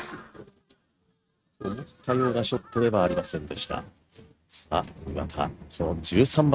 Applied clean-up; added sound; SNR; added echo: neural mask model RNNoise.